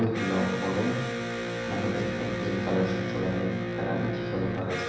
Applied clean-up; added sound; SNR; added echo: none; Electric guitar; 1 dB; reverberation time 1.1 s.